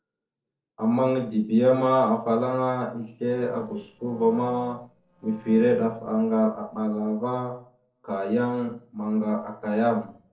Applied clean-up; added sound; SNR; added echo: neural separator model SepFormer DNS4.